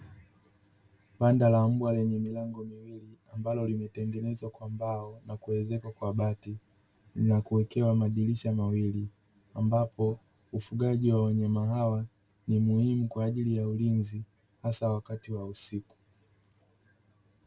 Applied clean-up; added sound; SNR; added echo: none; none; none; none.